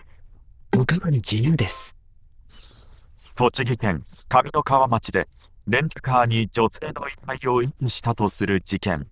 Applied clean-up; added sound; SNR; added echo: neural diffusion model UNIVERSE++.